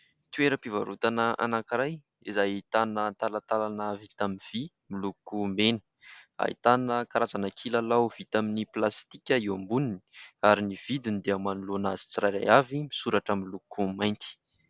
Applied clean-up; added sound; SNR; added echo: none; none; none; none.